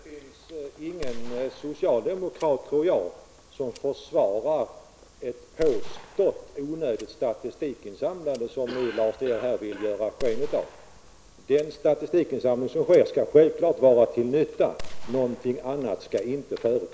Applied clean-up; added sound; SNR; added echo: none; Gunshot, gunfire; 12 dB; none.